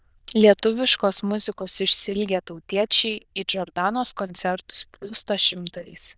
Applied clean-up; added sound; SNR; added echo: neural diffusion model UNIVERSE++.